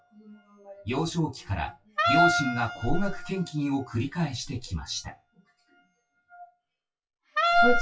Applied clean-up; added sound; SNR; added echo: classical method WPE with log-MMSE.